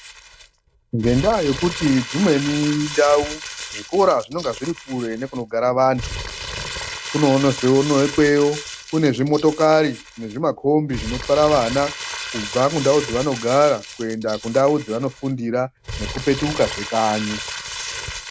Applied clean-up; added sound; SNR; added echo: none; Crumpling, crinkling; 11 dB; none.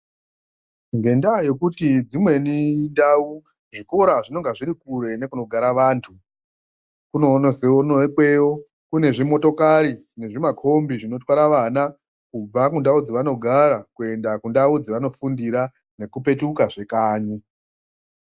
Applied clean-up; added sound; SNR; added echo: none; none; none; none.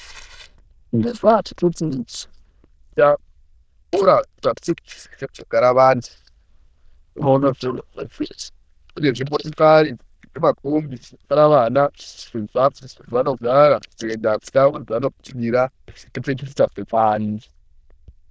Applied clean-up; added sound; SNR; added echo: neural diffusion model UNIVERSE++.